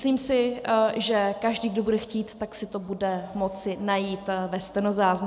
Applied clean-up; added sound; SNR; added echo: none; none; none; none.